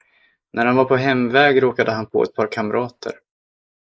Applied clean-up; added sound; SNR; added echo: neural mask model Resemble Enhance denoiser.